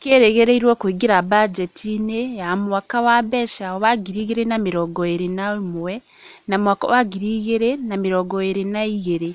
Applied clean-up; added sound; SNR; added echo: none; none; none; none.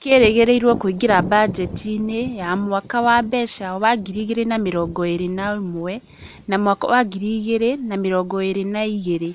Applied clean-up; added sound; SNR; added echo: none; Thunder; 17 dB; none.